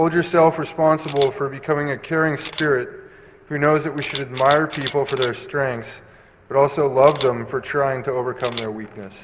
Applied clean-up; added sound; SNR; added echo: none; Camera; 16 dB; none.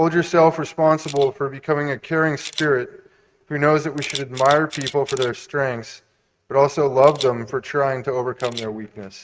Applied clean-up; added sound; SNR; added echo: neural mask model RNNoise.